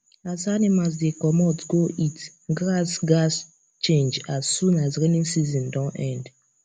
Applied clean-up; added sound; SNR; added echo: none; none; none; none.